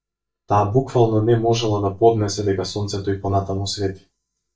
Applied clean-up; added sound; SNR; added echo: neural mask model DeepFilterNet 3.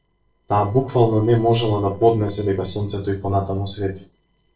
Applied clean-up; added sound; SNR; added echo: neural separator model SepFormer DNS4.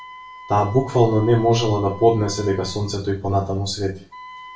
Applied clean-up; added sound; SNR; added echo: none; Wind instrument, woodwind instrument; 19 dB; reverberation time 0.3 s.